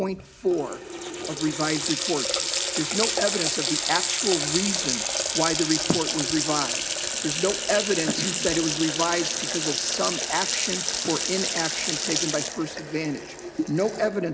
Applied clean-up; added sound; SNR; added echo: none; Water tap, faucet; 0 dB; reverberation time 0.5 s.